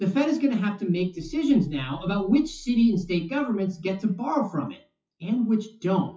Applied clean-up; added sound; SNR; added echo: classical method WPE with log-MMSE.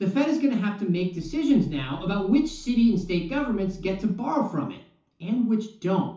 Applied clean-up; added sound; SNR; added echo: none; Growling; 20 dB; reverberation time 0.9 s.